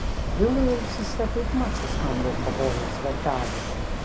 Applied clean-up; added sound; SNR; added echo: none; Walk, footsteps / Waves, surf / Wind; -1 dB; none.